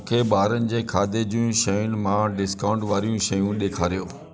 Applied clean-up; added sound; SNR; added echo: none; none; none; none.